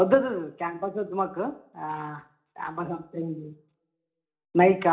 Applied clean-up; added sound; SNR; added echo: none; none; none; reverberation time 0.4 s.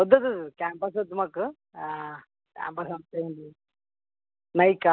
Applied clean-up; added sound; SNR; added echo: none; none; none; none.